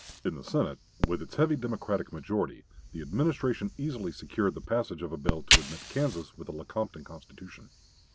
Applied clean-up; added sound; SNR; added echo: none; Fire + Fireworks; 3 dB; none.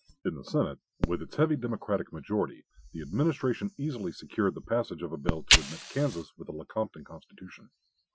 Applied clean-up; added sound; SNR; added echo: classical method Wiener filter.